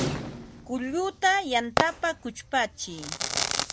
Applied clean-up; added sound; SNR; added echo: none; Crackle / Fireworks; 3 dB; none.